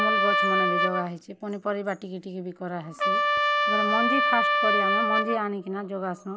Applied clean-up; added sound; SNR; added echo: none; Trumpet; -5 dB; none.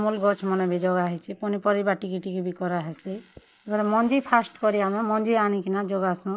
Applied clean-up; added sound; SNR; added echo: neural mask model Resemble Enhance denoiser.